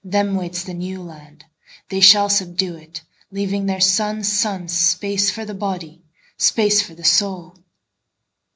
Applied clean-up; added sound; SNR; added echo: none; none; none; none.